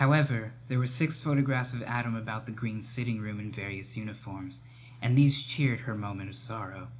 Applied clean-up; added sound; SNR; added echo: none; none; none; reverberation time 0.4 s.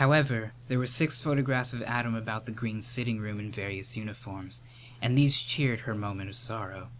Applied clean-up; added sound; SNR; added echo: none; none; none; none.